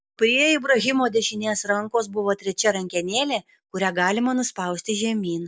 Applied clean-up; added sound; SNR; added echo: none; none; none; none.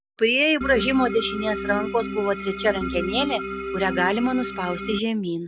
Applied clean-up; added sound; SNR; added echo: none; Organ; 6 dB; none.